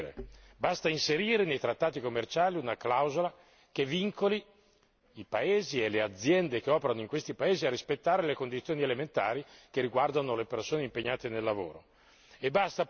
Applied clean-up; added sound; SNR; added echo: none; none; none; none.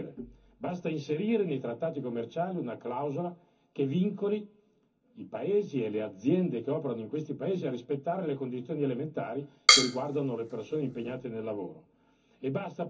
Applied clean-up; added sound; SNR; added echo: none; Drum kit; -5 dB; reverberation time 0.3 s.